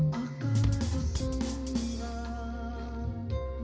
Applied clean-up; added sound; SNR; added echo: none; Drum kit; 6 dB; reverberation time 0.4 s.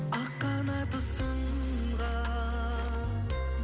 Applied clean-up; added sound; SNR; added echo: none; none; none; none.